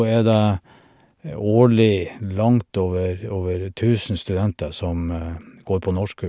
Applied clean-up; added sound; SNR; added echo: none; none; none; none.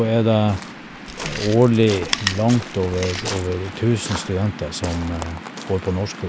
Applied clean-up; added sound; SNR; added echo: none; Waves, surf + Chewing, mastication; 10 dB; none.